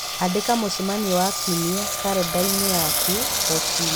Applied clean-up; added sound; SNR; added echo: none; Engine; 0 dB; none.